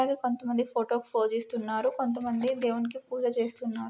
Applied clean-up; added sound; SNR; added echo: none; none; none; none.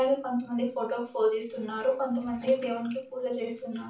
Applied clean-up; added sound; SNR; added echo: none; none; none; reverberation time 0.3 s.